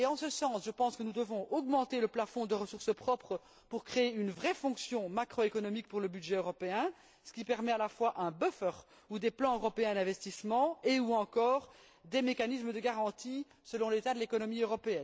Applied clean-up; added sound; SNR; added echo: none; none; none; none.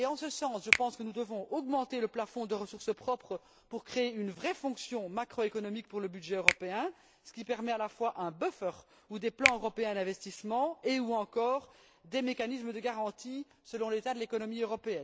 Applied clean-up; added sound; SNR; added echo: none; Finger snapping; 2 dB; none.